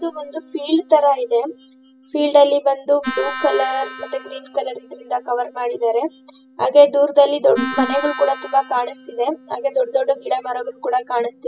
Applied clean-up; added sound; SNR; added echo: classical method spectral subtraction.